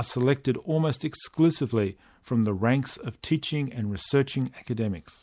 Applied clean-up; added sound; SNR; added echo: none; none; none; none.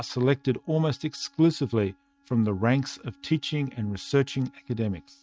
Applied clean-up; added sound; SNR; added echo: neural mask model RNNoise.